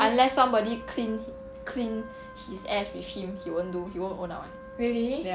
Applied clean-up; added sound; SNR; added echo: none; Wind instrument, woodwind instrument; 14 dB; none.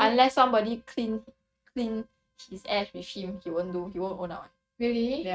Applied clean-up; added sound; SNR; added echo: neural mask model RNNoise.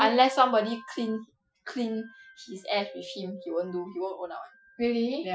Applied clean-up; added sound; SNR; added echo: classical method Wiener filter.